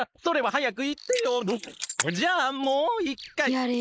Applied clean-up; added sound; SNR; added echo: neural mask model Resemble Enhance denoiser.